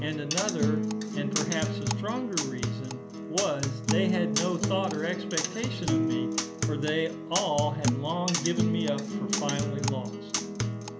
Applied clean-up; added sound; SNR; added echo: none; Acoustic guitar; -2 dB; none.